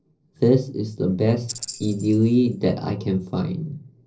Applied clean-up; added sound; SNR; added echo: neural separator model SepFormer DNS4.